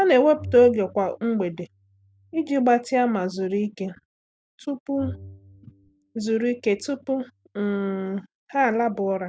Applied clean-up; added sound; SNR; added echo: none; Bowed string instrument; 19 dB; none.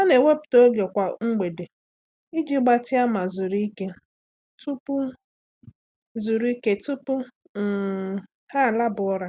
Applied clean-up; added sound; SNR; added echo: none; none; none; none.